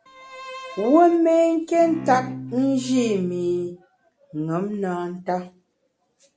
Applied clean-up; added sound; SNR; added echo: none; Bowed string instrument; 14 dB; none.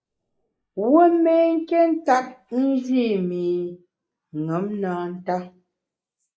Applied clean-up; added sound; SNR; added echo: neural mask model Resemble Enhance denoiser.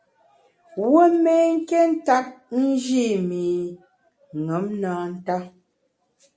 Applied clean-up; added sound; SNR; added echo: none; none; none; none.